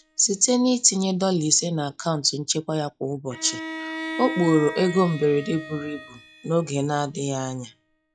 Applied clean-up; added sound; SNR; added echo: classical method log-MMSE.